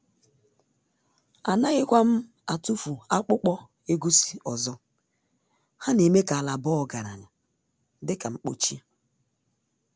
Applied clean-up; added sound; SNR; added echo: none; none; none; none.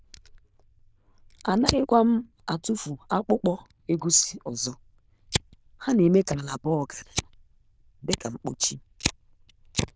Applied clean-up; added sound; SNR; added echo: neural diffusion model UNIVERSE++.